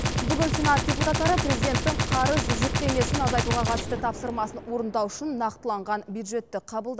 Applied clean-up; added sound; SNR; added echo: none; Gunshot, gunfire; 0 dB; none.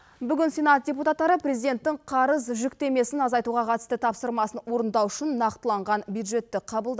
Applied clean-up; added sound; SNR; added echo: none; none; none; none.